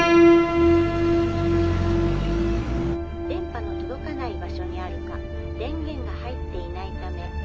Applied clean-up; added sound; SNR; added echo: none; Piano; -4 dB; none.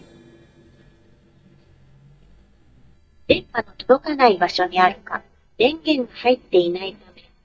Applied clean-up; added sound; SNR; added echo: neural mask model DeepFilterNet 3.